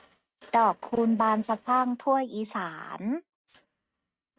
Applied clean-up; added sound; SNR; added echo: neural mask model RNNoise.